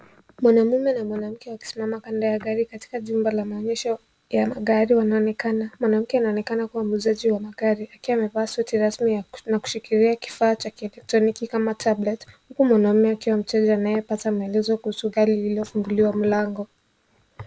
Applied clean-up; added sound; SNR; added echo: none; none; none; none.